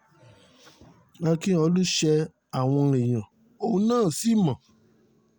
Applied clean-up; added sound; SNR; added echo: none; none; none; none.